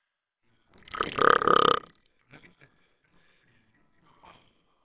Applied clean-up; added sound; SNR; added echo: neural separator model SepFormer WHAMR!.